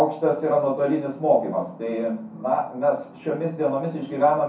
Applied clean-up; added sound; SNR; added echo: none; none; none; reverberation time 0.6 s.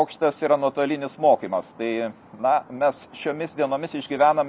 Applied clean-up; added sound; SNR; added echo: none; none; none; none.